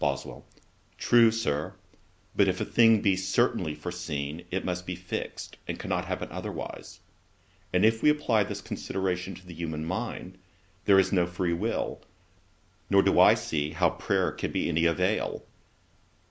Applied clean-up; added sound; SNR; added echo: none; none; none; none.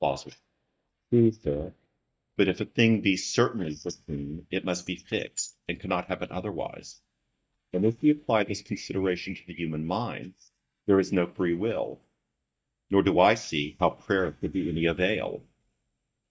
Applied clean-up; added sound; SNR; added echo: neural mask model DeepFilterNet 3.